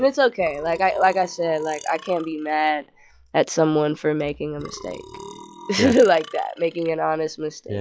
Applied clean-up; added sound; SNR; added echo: classical method log-MMSE.